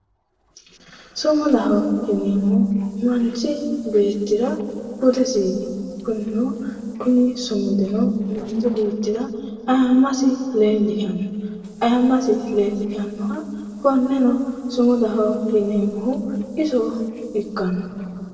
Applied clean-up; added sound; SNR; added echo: neural separator model SepFormer DNS4.